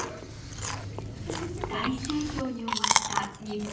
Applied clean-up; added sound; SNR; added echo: none; Chewing, mastication; -3 dB; reverberation time 0.6 s.